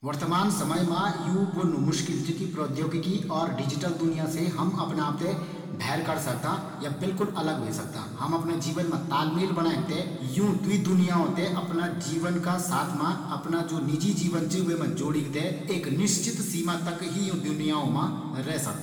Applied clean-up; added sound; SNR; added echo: none; none; none; reverberation time 2.0 s.